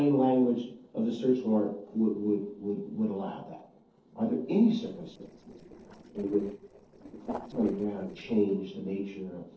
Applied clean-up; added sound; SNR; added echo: neural separator model SepFormer DNS4.